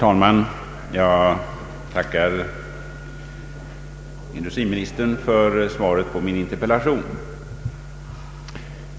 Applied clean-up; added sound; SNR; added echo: none; none; none; none.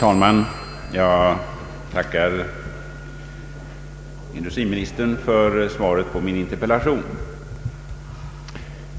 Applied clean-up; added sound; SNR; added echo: none; Telephone + Run; 18 dB; none.